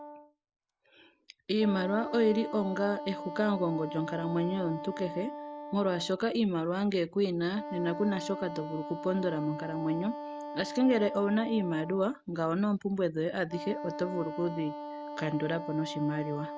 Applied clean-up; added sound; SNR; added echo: none; Wind instrument, woodwind instrument; 10 dB; none.